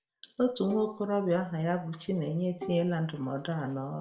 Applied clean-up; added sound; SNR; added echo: none; Bowed string instrument; 16 dB; reverberation time 0.9 s.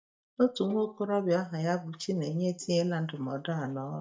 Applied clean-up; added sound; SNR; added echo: neural mask model DeepFilterNet 3.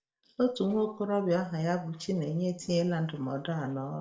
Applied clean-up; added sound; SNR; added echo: neural separator model SepFormer DNS4.